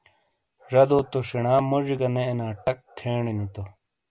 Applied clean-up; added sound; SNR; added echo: none; none; none; none.